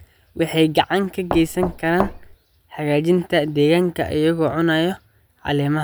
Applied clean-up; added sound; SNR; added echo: none; Knock; 7 dB; none.